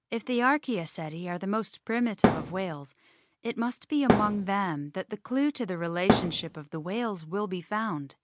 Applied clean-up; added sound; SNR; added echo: none; Thump, thud; -5 dB; none.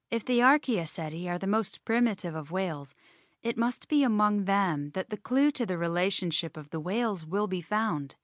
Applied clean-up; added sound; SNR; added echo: none; none; none; none.